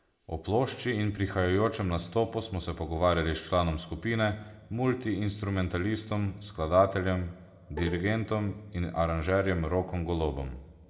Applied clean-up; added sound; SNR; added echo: none; Bowed string instrument; 13 dB; reverberation time 1.4 s.